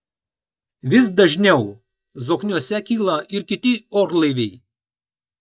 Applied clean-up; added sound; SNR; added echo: neural mask model DeepFilterNet 3.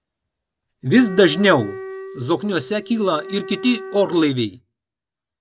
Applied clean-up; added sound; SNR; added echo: none; Wind instrument, woodwind instrument; 13 dB; none.